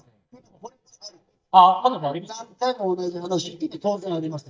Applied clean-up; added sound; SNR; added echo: neural mask model DeepFilterNet 3.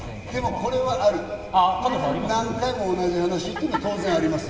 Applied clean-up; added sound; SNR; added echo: none; Thunder; 16 dB; reverberation time 2.9 s.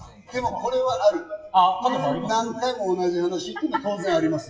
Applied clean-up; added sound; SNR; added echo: classical method WPE with log-MMSE.